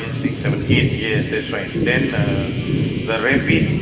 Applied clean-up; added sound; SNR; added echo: none; Thunder; -4 dB; reverberation time 2.0 s.